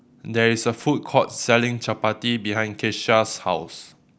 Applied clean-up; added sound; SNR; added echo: none; none; none; none.